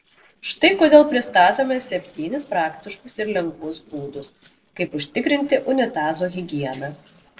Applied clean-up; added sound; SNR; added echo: neural separator model SepFormer DNS4.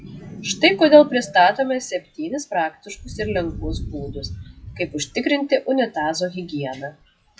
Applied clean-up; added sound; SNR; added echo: classical method WPE with log-MMSE.